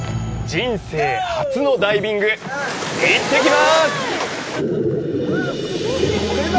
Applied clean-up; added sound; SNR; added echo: none; none; none; none.